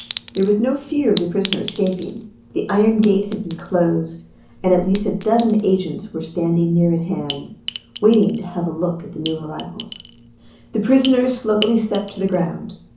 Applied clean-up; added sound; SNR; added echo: none; Chink, clink; 17 dB; reverberation time 0.8 s.